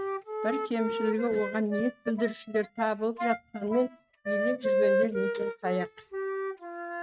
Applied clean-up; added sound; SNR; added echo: neural mask model RNNoise.